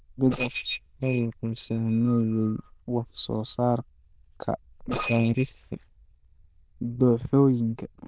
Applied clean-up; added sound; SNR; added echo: neural diffusion model UNIVERSE++.